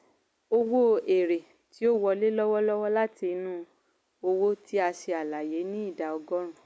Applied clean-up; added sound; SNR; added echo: none; none; none; none.